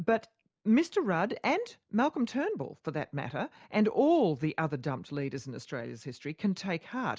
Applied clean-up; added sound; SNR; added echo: none; none; none; none.